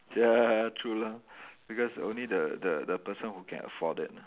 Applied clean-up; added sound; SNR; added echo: none; none; none; none.